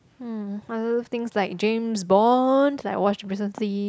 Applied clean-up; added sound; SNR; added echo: none; none; none; none.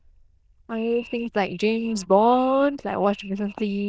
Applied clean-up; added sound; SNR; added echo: neural diffusion model UNIVERSE++.